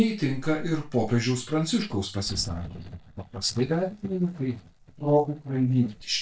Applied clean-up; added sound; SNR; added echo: neural mask model DeepFilterNet 3.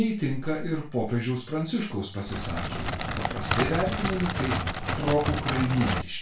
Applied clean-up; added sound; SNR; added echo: none; Crackle; 0 dB; reverberation time 0.3 s.